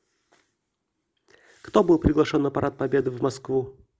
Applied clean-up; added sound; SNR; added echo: none; none; none; none.